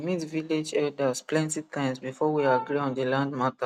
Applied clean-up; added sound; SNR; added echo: none; none; none; none.